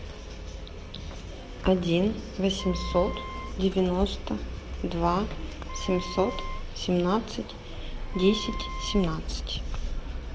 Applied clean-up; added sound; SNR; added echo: none; Wind instrument, woodwind instrument; 15 dB; none.